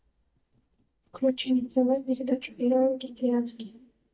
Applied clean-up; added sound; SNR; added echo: neural mask model DeepFilterNet 3.